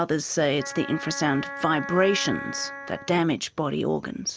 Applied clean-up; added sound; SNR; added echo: none; Wind instrument, woodwind instrument; 11 dB; none.